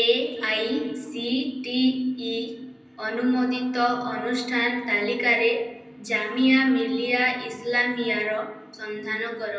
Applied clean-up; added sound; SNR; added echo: none; none; none; reverberation time 0.6 s.